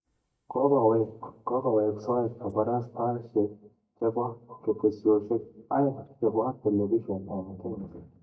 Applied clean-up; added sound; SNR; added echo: neural mask model DeepFilterNet 3.